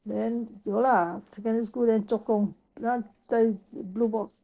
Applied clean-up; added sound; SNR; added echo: neural separator model SepFormer DNS4.